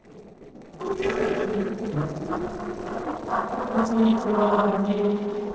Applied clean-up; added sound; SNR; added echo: neural separator model SepFormer DNS4.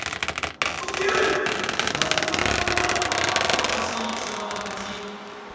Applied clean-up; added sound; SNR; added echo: none; Squeak; -2 dB; reverberation time 2.1 s.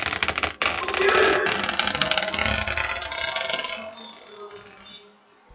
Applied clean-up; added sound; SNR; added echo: classical method WPE with log-MMSE.